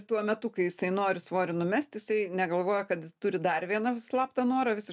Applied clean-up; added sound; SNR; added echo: none; none; none; none.